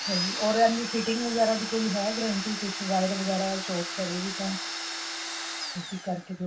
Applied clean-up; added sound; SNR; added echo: none; Domestic sounds, home sounds; 5 dB; reverberation time 0.2 s.